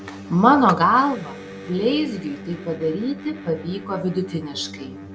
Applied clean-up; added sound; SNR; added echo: none; Clapping + Electric guitar; 14 dB; none.